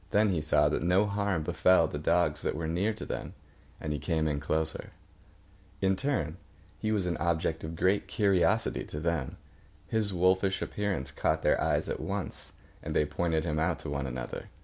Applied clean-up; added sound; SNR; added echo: none; none; none; none.